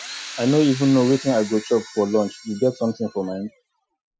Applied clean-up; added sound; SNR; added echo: classical method Wiener filter.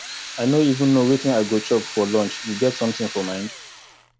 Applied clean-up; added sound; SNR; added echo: none; Drill; 13 dB; none.